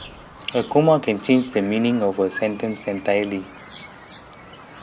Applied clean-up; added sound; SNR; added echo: none; Bird vocalization, bird call, bird song; 13 dB; none.